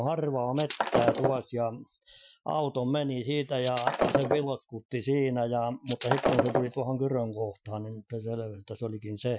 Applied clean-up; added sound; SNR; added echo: classical method Wiener filter.